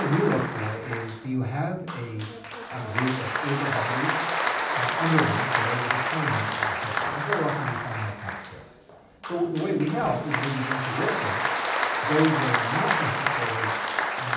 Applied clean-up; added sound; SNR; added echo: none; Applause; -1 dB; reverberation time 0.6 s.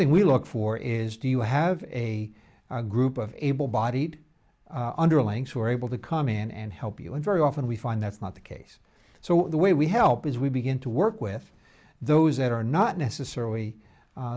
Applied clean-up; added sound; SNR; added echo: none; none; none; none.